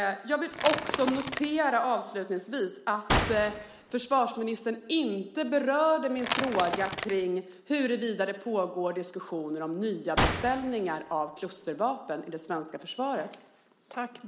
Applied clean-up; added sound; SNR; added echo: none; Gunshot, gunfire + Crackle / Crushing / Wood; 3 dB; none.